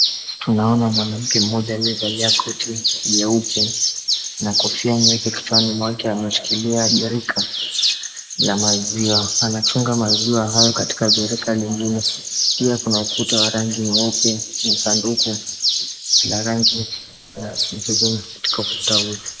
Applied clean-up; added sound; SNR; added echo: neural mask model Resemble Enhance denoiser.